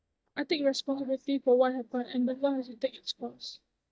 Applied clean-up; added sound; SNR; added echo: neural mask model DeepFilterNet 3.